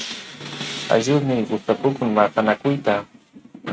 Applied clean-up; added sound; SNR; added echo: neural mask model RNNoise.